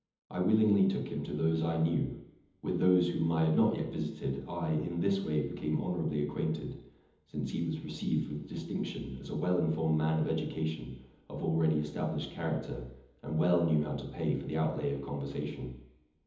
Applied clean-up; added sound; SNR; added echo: none; none; none; reverberation time 1.3 s.